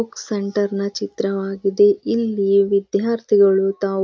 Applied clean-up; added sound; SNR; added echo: none; none; none; none.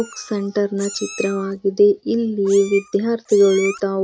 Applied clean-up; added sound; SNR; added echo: none; Meow; 17 dB; none.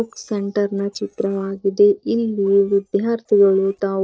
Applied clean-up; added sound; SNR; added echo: neural separator model SepFormer DNS4.